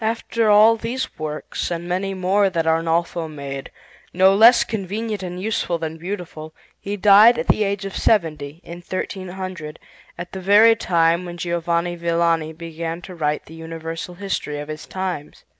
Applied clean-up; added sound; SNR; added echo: none; none; none; none.